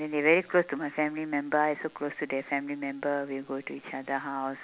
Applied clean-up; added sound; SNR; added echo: none; none; none; none.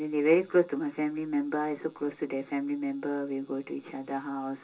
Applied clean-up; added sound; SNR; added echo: none; none; none; reverberation time 0.2 s.